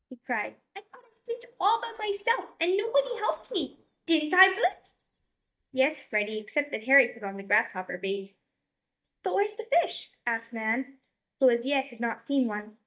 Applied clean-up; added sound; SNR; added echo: neural mask model DeepFilterNet 3.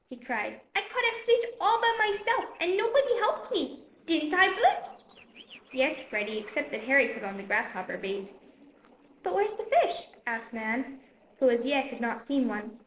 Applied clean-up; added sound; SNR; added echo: neural separator model SepFormer DNS4.